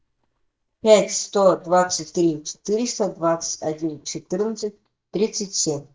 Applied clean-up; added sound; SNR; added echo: neural mask model DeepFilterNet 3.